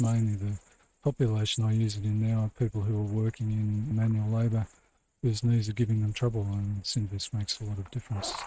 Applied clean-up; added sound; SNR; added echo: neural mask model RNNoise.